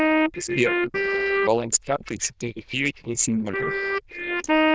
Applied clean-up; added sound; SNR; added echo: neural diffusion model UNIVERSE++.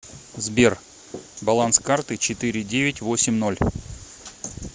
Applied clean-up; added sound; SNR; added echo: none; none; none; none.